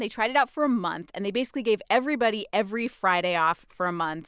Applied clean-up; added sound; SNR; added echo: none; none; none; none.